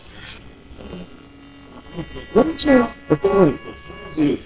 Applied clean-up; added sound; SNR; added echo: neural separator model SepFormer WHAMR!.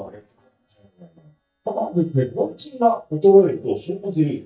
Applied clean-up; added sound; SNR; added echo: neural mask model DeepFilterNet 3.